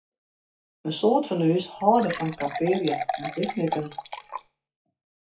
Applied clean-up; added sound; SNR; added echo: classical method WPE with log-MMSE.